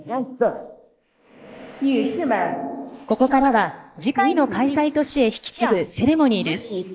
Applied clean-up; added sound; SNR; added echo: neural mask model Resemble Enhance denoiser.